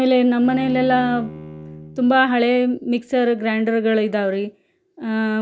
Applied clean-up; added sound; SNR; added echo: none; Bowed string instrument; 18 dB; none.